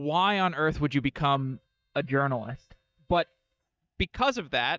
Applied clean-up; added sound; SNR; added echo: neural mask model DeepFilterNet 3.